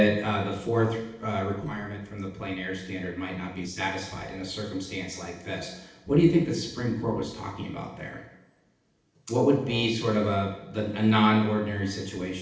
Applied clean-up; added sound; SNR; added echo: neural separator model SepFormer DNS4.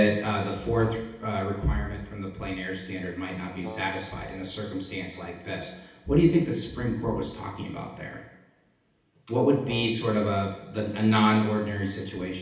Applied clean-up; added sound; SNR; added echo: none; Brass instrument; 16 dB; reverberation time 0.9 s.